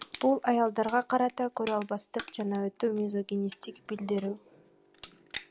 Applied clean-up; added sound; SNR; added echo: none; Crushing; 17 dB; none.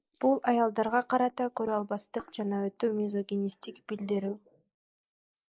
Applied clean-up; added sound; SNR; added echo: neural mask model Resemble Enhance denoiser.